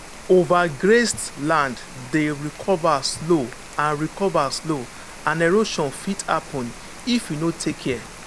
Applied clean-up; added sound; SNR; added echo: none; Rain; 16 dB; none.